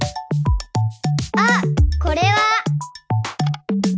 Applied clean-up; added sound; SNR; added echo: none; none; none; none.